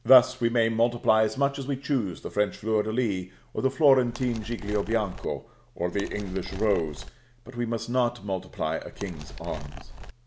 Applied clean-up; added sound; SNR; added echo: none; Animal; 11 dB; none.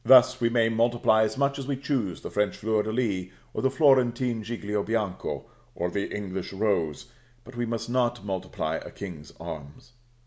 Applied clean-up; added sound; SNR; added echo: none; none; none; none.